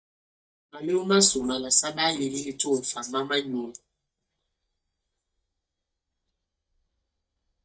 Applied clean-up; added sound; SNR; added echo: neural mask model DeepFilterNet 3.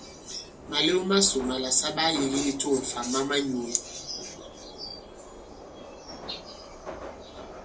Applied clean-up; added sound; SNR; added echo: none; Subway, metro, underground; 13 dB; reverberation time 0.2 s.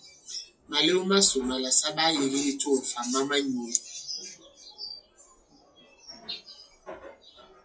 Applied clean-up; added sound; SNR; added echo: classical method WPE with log-MMSE.